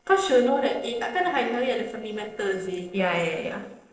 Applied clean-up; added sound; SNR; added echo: neural separator model SepFormer DNS4.